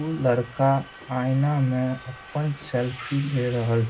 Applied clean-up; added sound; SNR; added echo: none; Subway, metro, underground; 18 dB; reverberation time 0.4 s.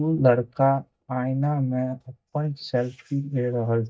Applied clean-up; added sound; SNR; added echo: neural mask model DeepFilterNet 3.